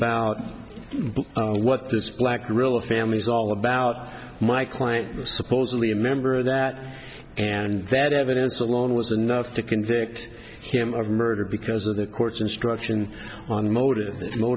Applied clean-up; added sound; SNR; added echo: none; none; none; none.